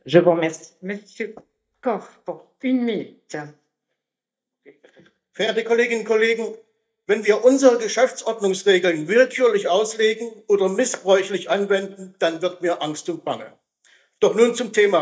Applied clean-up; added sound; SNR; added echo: neural mask model DeepFilterNet 3.